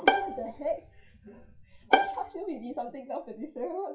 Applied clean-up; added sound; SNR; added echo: classical method WPE with log-MMSE.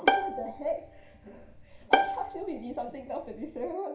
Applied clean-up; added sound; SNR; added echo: none; Bowed string instrument; -4 dB; reverberation time 0.5 s.